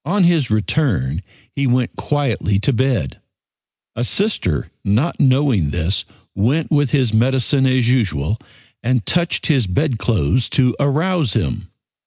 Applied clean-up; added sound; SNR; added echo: none; none; none; none.